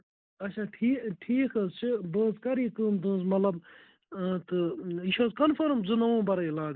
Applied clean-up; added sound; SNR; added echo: neural mask model Resemble Enhance denoiser.